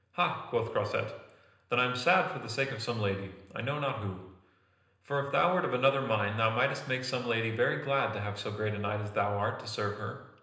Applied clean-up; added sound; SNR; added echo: none; none; none; reverberation time 0.9 s.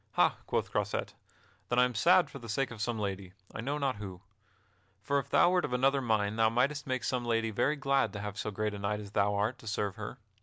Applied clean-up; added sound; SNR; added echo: none; none; none; none.